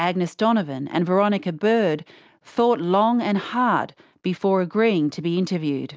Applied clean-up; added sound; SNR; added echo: none; none; none; none.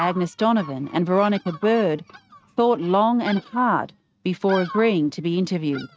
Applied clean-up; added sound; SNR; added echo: neural mask model RNNoise.